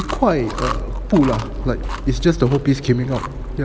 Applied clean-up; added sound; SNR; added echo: none; Chewing, mastication; 14 dB; none.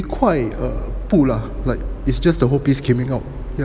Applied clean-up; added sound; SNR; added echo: none; none; none; none.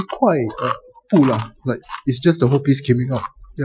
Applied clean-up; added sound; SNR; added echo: classical method Wiener filter.